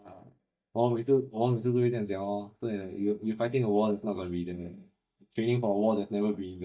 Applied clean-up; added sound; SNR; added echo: neural mask model DeepFilterNet 3.